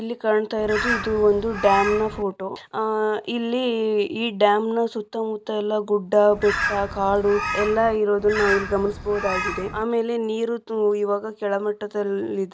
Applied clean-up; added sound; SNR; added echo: none; Bird; 6 dB; none.